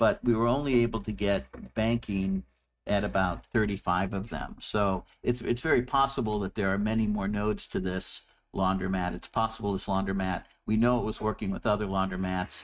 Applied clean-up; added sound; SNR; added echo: neural mask model RNNoise.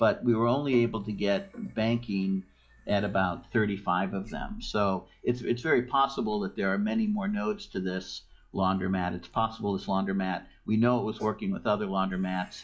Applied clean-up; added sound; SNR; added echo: classical method log-MMSE.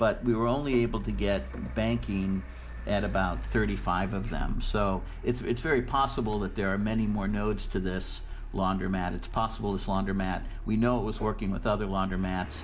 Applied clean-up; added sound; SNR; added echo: none; Car; 6 dB; none.